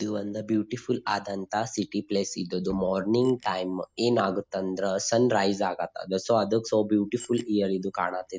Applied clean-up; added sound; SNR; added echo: neural mask model DeepFilterNet 3.